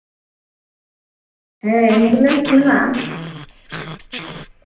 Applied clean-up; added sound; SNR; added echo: none; Growling; 10 dB; reverberation time 0.8 s.